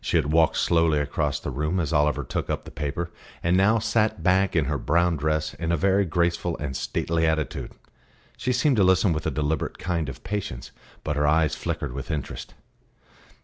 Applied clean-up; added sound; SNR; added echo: none; none; none; none.